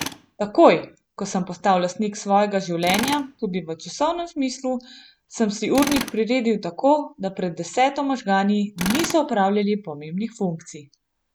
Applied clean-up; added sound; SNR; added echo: none; Tools; 14 dB; none.